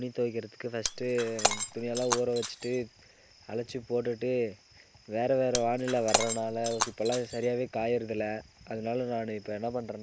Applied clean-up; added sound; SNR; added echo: none; Shatter; 5 dB; none.